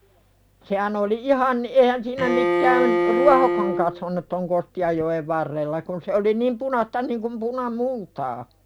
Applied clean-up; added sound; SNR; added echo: none; Bowed string instrument; 0 dB; none.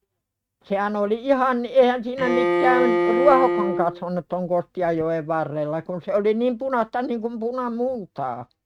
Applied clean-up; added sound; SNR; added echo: neural mask model RNNoise.